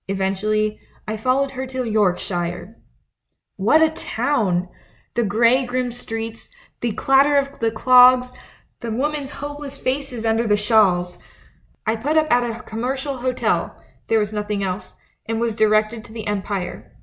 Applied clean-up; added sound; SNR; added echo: none; none; none; none.